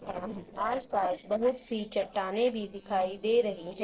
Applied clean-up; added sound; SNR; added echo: neural separator model SepFormer DNS4.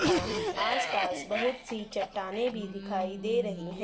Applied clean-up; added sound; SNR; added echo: none; Cough; 0 dB; reverberation time 0.8 s.